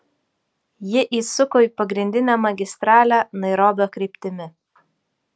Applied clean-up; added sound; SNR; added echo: none; none; none; none.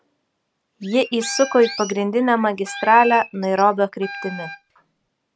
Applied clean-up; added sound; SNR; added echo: none; Chirp, tweet + Wind instrument, woodwind instrument; 14 dB; none.